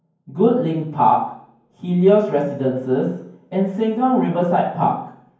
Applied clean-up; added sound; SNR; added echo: none; none; none; reverberation time 0.9 s.